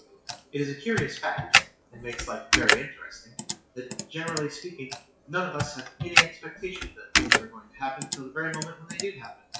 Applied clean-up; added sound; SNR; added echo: classical method WPE with log-MMSE.